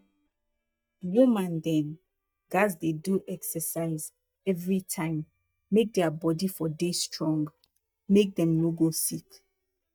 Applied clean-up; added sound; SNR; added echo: neural mask model DeepFilterNet 3.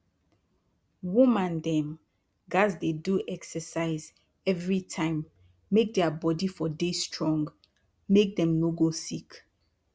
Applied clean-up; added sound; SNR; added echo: none; none; none; none.